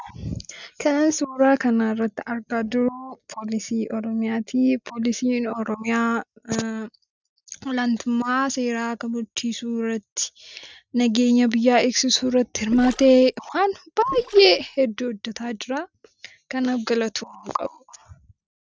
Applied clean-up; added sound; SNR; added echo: neural mask model RNNoise.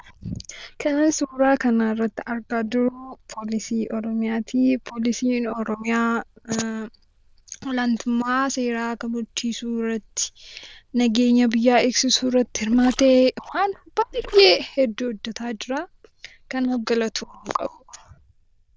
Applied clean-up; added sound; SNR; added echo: neural diffusion model UNIVERSE++.